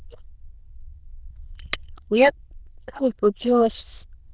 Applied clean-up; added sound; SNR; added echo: neural diffusion model UNIVERSE++.